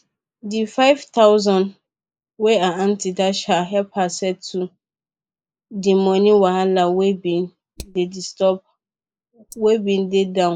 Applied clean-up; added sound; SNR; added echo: neural mask model Resemble Enhance denoiser.